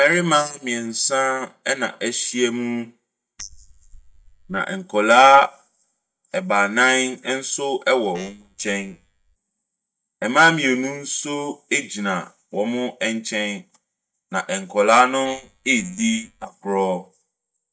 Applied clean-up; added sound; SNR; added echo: neural mask model DeepFilterNet 3.